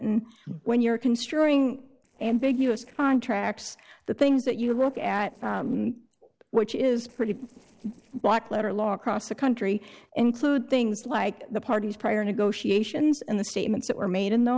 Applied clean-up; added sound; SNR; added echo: neural separator model SepFormer DNS4.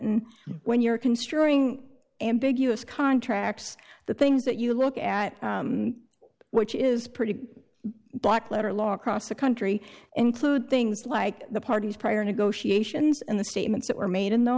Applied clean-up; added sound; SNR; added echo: none; none; none; none.